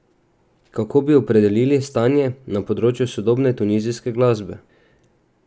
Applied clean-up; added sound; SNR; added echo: none; none; none; none.